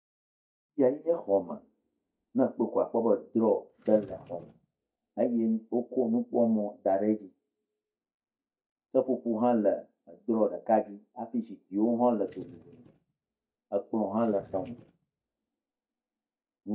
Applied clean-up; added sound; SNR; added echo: neural mask model DeepFilterNet 3.